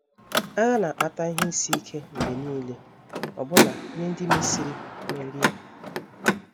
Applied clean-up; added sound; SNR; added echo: none; Car; -2 dB; none.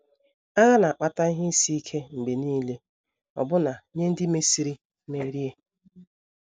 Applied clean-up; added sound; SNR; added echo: none; none; none; none.